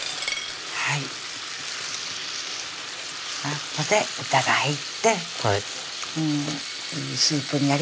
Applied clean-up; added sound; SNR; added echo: none; Coin (dropping); 15 dB; none.